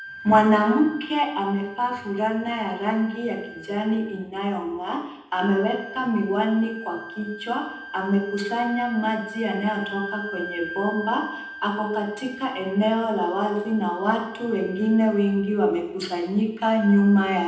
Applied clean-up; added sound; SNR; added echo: none; Wind instrument, woodwind instrument; 15 dB; reverberation time 0.8 s.